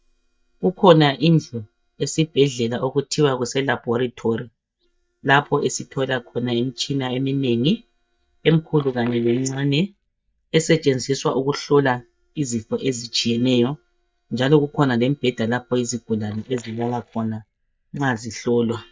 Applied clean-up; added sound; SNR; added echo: neural mask model DeepFilterNet 3.